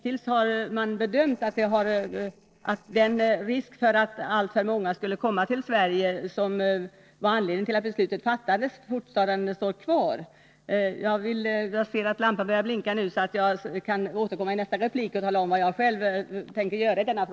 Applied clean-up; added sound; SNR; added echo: neural separator model SepFormer DNS4.